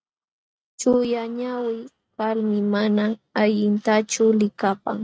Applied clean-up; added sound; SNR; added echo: neural mask model RNNoise.